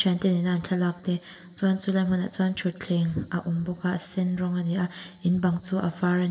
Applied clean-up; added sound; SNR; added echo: none; none; none; reverberation time 2.1 s.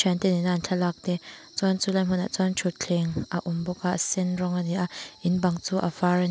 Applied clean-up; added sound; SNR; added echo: none; none; none; none.